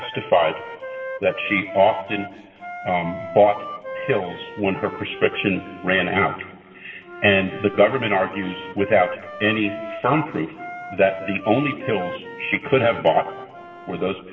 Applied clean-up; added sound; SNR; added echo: none; Wind instrument, woodwind instrument; 13 dB; reverberation time 2.9 s.